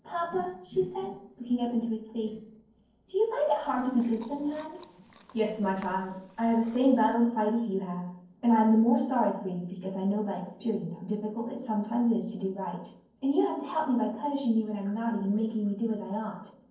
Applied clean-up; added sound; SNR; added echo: neural separator model SepFormer DNS4.